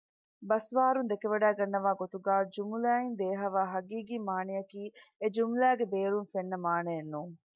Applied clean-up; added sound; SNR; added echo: none; none; none; none.